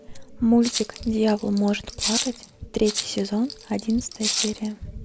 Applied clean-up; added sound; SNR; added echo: none; Rattle (instrument); 7 dB; none.